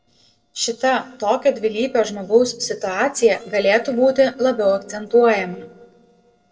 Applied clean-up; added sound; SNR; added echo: neural separator model SepFormer DNS4.